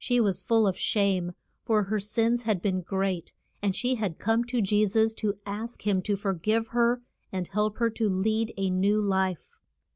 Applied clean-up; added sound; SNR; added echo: none; none; none; none.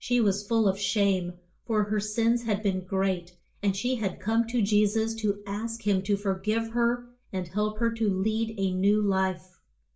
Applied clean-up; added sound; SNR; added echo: none; none; none; reverberation time 0.3 s.